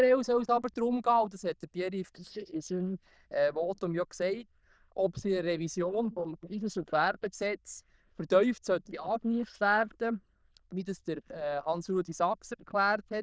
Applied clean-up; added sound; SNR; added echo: neural diffusion model UNIVERSE++.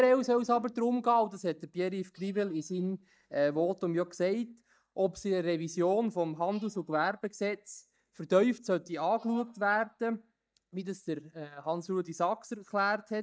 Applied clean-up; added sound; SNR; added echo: neural mask model DeepFilterNet 3.